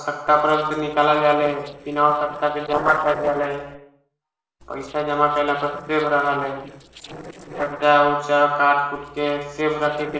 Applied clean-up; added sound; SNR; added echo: neural separator model SepFormer DNS4.